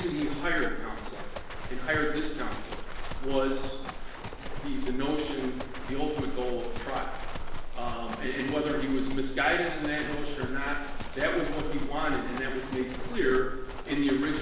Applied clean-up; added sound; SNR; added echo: none; Livestock, farm animals, working animals; 1 dB; reverberation time 0.9 s.